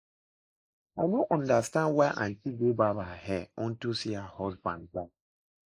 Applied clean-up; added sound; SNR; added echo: neural mask model Resemble Enhance denoiser.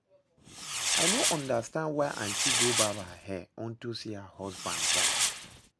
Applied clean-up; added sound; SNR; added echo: none; Fireworks; -5 dB; none.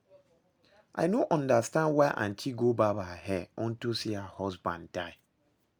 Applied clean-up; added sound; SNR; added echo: none; none; none; none.